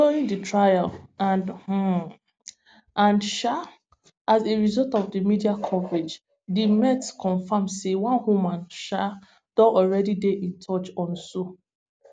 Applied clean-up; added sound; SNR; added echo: none; none; none; none.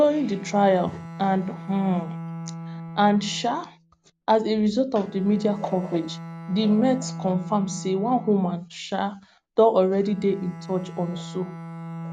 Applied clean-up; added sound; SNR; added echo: none; Bowed string instrument; 13 dB; none.